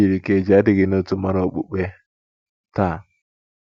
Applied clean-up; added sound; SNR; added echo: none; none; none; none.